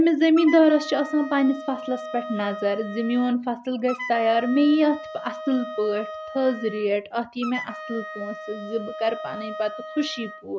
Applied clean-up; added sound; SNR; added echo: none; Wind instrument, woodwind instrument; 12 dB; none.